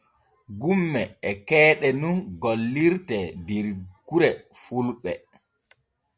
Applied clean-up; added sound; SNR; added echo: none; none; none; none.